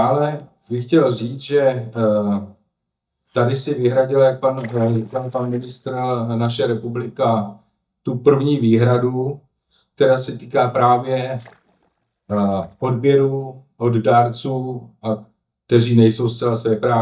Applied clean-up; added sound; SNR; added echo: neural mask model DeepFilterNet 3.